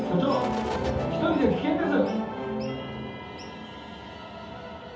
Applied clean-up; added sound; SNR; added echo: none; Bird; 13 dB; reverberation time 0.6 s.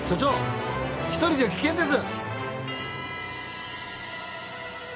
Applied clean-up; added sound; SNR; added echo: none; none; none; none.